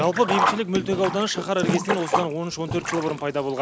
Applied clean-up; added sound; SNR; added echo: none; Sink (filling or washing); 3 dB; none.